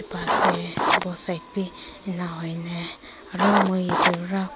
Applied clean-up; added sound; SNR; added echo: none; Writing; -4 dB; none.